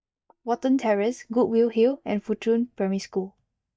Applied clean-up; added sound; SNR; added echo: neural mask model DeepFilterNet 3.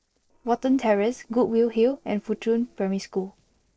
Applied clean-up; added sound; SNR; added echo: neural separator model SepFormer DNS4.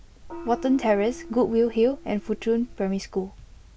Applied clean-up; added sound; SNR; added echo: none; Gong; 16 dB; none.